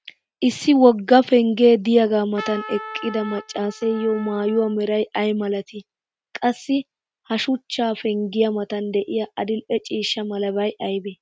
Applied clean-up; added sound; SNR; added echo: neural mask model RNNoise.